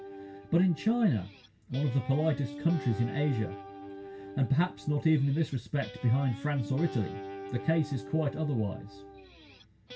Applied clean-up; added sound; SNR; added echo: none; Guitar; 14 dB; reverberation time 0.1 s.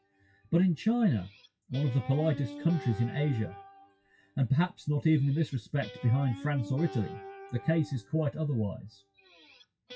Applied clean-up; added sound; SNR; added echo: classical method WPE with log-MMSE.